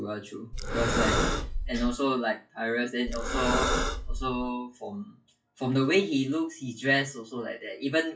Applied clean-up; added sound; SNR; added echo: classical method WPE with log-MMSE.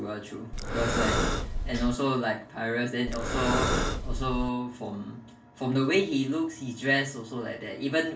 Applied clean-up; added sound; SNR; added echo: none; Breathing; -1 dB; reverberation time 0.3 s.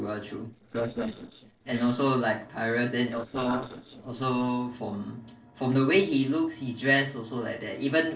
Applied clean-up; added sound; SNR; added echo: neural separator model SepFormer DNS4.